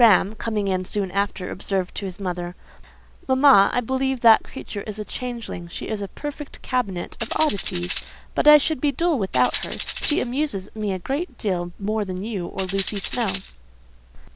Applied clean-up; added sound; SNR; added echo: none; Tambourine; 12 dB; none.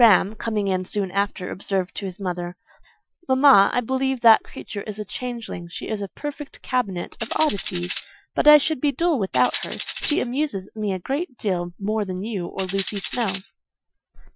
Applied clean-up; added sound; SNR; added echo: classical method Wiener filter.